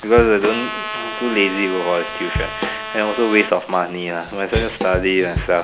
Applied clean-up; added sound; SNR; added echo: none; Drum / Drum kit + Trumpet; 8 dB; none.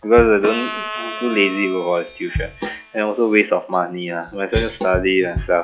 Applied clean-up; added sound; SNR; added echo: classical method log-MMSE.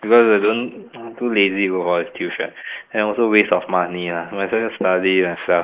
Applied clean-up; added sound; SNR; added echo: neural mask model Resemble Enhance denoiser.